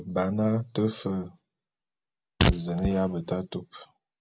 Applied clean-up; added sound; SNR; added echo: none; Fart; -1 dB; none.